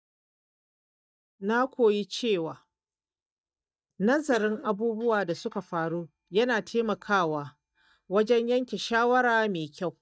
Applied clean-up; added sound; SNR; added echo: neural mask model DeepFilterNet 3.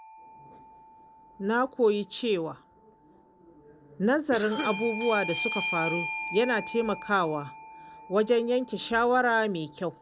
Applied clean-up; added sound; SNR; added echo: none; Cough + Bell / Doorbell; 10 dB; none.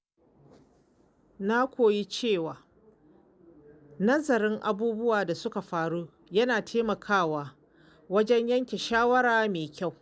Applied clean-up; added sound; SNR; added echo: none; none; none; none.